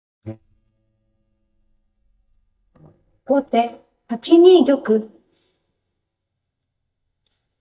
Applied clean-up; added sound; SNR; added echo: neural mask model DeepFilterNet 3.